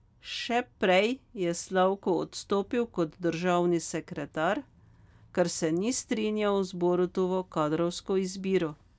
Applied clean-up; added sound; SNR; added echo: none; none; none; none.